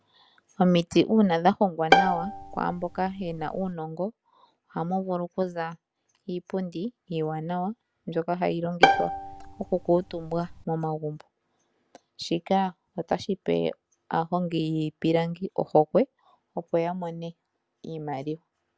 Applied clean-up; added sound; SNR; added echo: none; Bowed string instrument; -1 dB; none.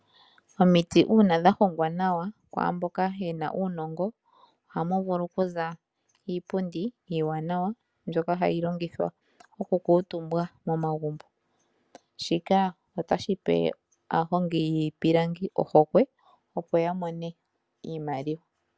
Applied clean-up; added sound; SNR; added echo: none; none; none; none.